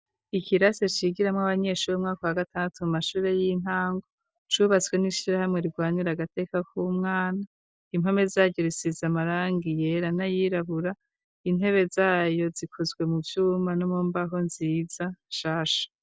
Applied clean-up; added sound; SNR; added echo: none; none; none; none.